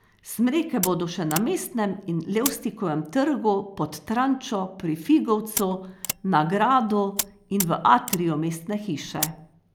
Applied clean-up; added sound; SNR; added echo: none; Mechanisms; 10 dB; none.